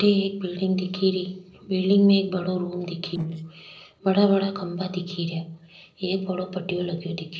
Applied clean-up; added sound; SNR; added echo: neural separator model SepFormer DNS4.